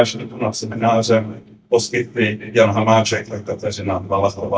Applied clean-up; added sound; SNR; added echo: neural mask model DeepFilterNet 3.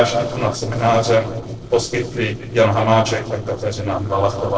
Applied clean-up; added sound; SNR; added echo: neural separator model SepFormer DNS4.